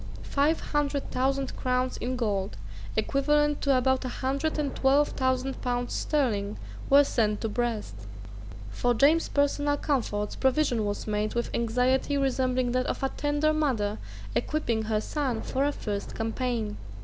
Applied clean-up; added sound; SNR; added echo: none; Thunder; 18 dB; none.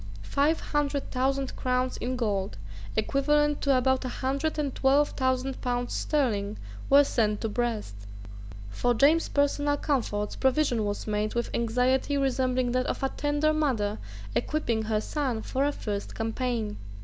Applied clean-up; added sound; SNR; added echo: none; none; none; none.